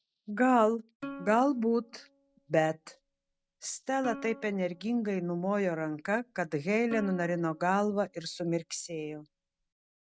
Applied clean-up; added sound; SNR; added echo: none; Plucked string instrument; 18 dB; none.